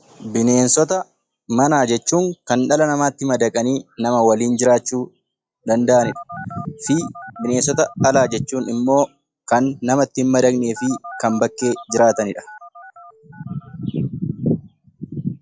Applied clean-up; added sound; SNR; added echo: classical method log-MMSE.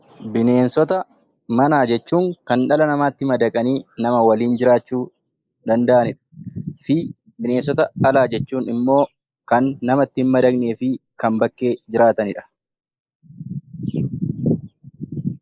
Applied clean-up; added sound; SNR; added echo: neural mask model Resemble Enhance denoiser.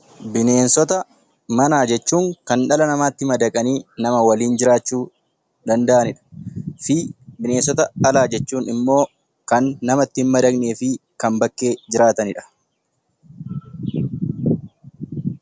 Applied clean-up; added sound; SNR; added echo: none; none; none; none.